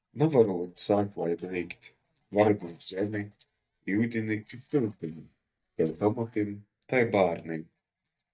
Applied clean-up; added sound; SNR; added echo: neural mask model DeepFilterNet 3.